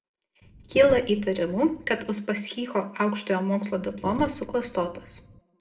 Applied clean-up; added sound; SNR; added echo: none; Sink (filling or washing); 15 dB; reverberation time 0.4 s.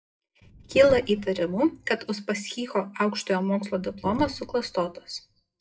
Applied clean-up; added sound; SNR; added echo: classical method WPE with log-MMSE.